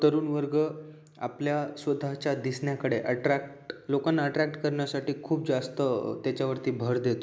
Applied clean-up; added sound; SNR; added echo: none; none; none; none.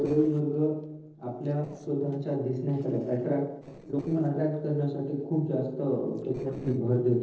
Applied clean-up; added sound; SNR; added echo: neural separator model SepFormer DNS4.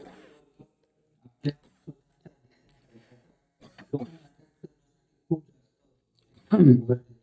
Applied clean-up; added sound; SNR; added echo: neural mask model DeepFilterNet 3.